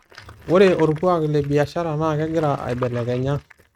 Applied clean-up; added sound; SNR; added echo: neural mask model RNNoise.